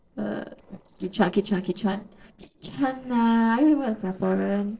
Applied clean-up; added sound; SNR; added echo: neural separator model SepFormer DNS4.